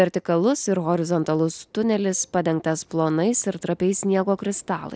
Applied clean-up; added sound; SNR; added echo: none; none; none; none.